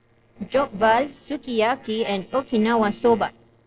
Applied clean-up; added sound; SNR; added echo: neural separator model SepFormer DNS4.